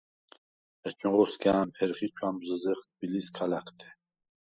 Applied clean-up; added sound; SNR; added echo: classical method spectral subtraction.